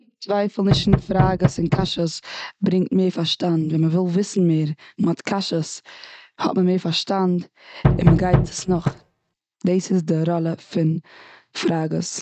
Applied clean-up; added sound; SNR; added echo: neural mask model RNNoise.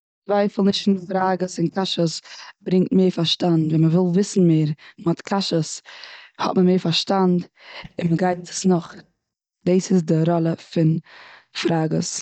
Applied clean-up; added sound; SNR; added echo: neural mask model DeepFilterNet 3.